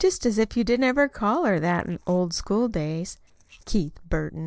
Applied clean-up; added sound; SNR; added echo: neural separator model SepFormer DNS4.